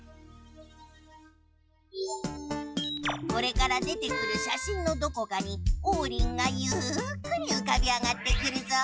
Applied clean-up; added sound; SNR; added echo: classical method log-MMSE.